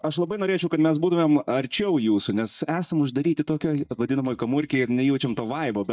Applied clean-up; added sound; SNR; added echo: neural mask model DeepFilterNet 3.